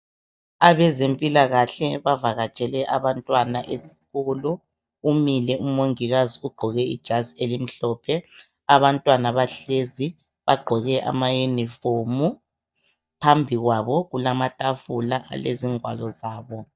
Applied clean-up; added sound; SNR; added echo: neural mask model DeepFilterNet 3.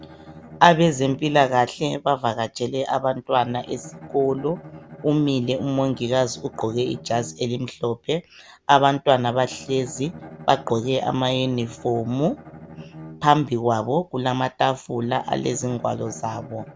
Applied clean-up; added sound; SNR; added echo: none; Bowed string instrument; 20 dB; none.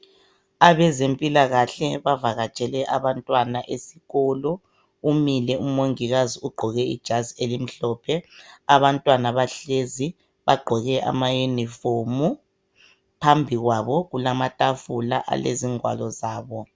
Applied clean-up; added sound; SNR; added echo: none; none; none; none.